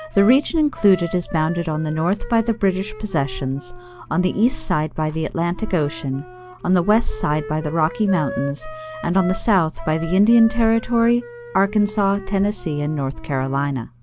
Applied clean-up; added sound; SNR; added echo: none; Wind instrument, woodwind instrument; 16 dB; none.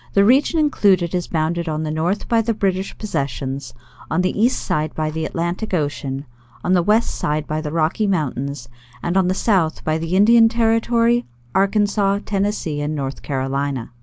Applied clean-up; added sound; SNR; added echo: none; none; none; none.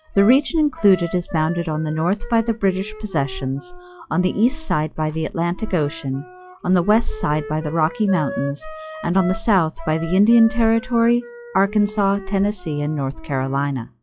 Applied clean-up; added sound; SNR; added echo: classical method log-MMSE.